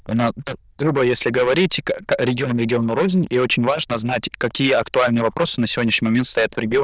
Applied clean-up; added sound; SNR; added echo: neural diffusion model UNIVERSE++.